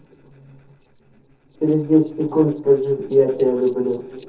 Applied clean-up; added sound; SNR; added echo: neural separator model SepFormer DNS4.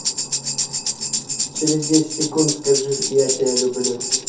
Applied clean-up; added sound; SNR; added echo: none; Tambourine; 1 dB; reverberation time 0.5 s.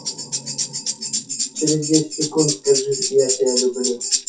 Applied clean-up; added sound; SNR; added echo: classical method WPE with log-MMSE.